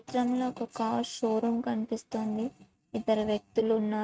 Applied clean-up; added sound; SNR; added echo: neural mask model RNNoise.